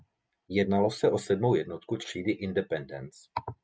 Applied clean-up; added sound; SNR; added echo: none; none; none; none.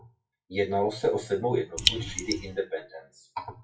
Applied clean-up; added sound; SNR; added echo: classical method WPE with log-MMSE.